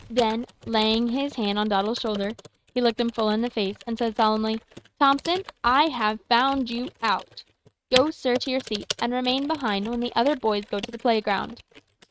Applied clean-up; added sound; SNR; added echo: neural mask model RNNoise.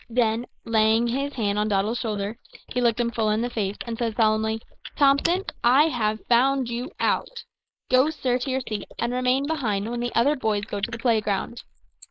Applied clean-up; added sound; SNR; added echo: neural mask model Resemble Enhance denoiser.